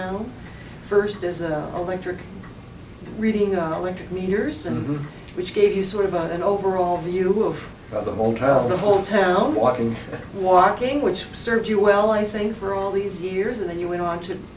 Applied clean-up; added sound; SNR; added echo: none; none; none; none.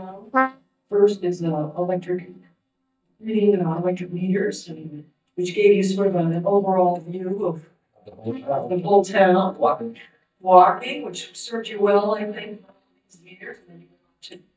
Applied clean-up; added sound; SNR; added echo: neural mask model DeepFilterNet 3.